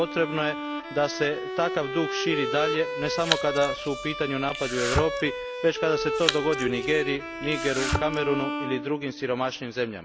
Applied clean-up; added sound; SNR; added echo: none; Bowed string instrument + Domestic sounds, home sounds; 3 dB; none.